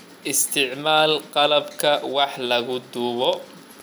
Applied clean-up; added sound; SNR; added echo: none; none; none; none.